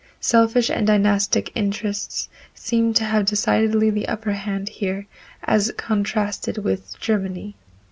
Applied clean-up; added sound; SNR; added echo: none; none; none; none.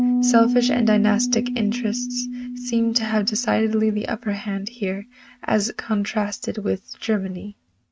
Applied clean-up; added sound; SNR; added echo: neural mask model RNNoise.